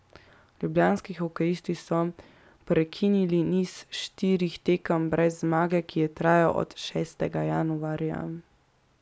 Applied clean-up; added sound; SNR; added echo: none; none; none; none.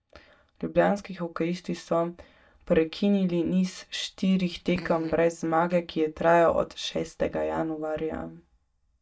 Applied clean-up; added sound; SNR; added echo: neural mask model DeepFilterNet 3.